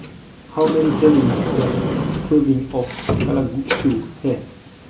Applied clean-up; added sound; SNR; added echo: none; Sliding door; 3 dB; reverberation time 0.3 s.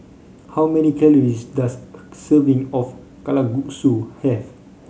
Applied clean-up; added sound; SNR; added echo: none; none; none; none.